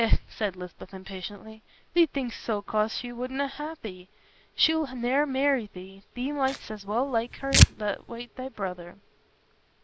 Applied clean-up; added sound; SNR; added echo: none; Tearing; -3 dB; none.